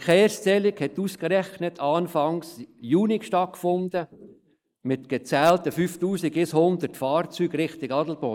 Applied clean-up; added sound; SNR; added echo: neural mask model Resemble Enhance denoiser.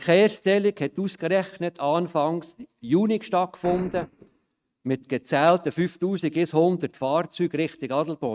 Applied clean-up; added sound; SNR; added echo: neural mask model RNNoise.